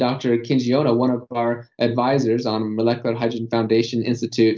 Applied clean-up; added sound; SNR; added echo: none; none; none; none.